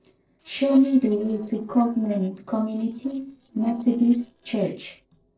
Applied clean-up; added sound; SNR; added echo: neural separator model SepFormer DNS4.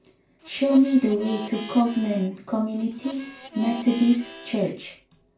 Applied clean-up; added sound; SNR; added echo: none; Harmonica; 16 dB; reverberation time 0.3 s.